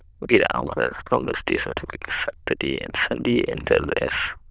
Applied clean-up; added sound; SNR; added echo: neural diffusion model UNIVERSE++.